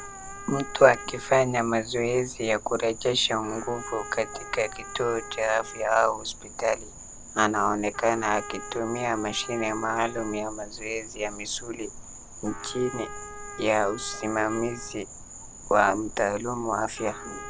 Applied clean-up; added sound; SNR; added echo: none; Trumpet + Insect; 13 dB; none.